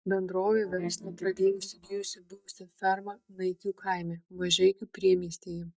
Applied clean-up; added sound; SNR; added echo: neural mask model DeepFilterNet 3.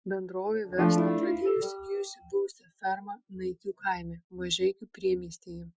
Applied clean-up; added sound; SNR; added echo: classical method Wiener filter.